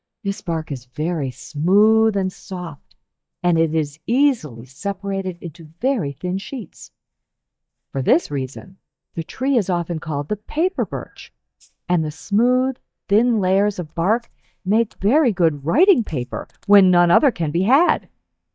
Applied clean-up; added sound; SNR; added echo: neural mask model DeepFilterNet 3.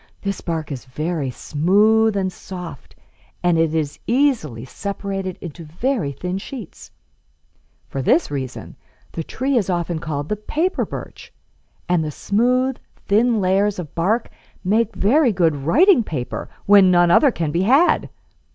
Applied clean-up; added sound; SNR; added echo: none; none; none; none.